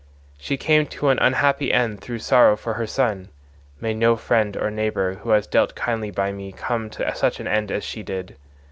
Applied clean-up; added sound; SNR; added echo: none; none; none; none.